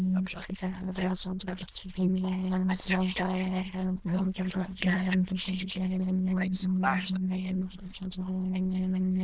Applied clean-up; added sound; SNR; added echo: neural diffusion model UNIVERSE++.